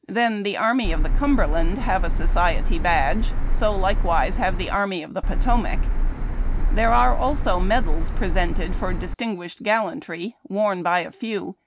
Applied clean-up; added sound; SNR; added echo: none; Car; -4 dB; none.